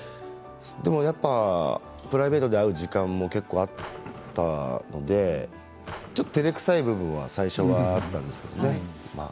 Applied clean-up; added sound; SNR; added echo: none; Drawer open or close; 17 dB; none.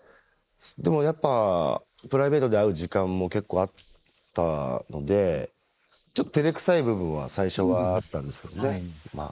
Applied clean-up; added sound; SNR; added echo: neural mask model Resemble Enhance denoiser.